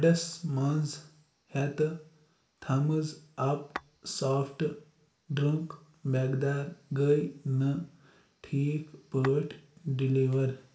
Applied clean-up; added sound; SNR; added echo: none; Tap / Glass; 17 dB; reverberation time 0.4 s.